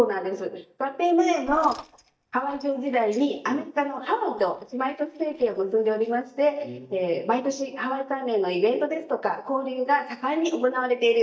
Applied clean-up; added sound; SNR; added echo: neural mask model DeepFilterNet 3.